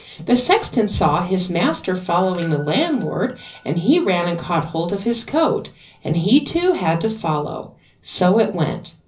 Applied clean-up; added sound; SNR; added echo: none; Bell / Doorbell; 13 dB; reverberation time 0.5 s.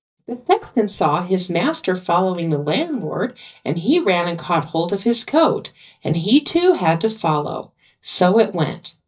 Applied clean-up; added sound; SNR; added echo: neural mask model DeepFilterNet 3.